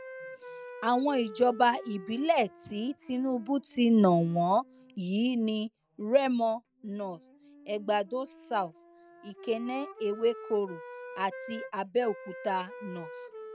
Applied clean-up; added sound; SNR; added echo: none; Wind instrument, woodwind instrument; 17 dB; none.